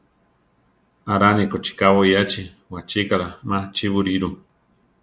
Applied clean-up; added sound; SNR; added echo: none; none; none; none.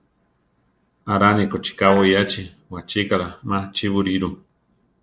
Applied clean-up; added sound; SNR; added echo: neural separator model SepFormer DNS4.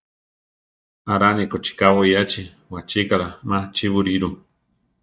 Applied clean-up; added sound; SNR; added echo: neural mask model DeepFilterNet 3.